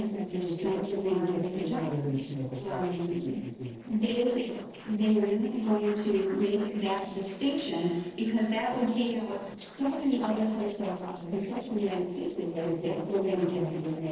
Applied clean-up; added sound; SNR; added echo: neural separator model SepFormer DNS4.